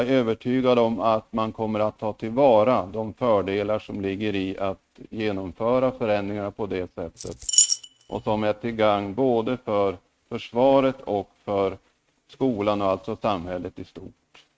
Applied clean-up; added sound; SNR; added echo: neural mask model RNNoise.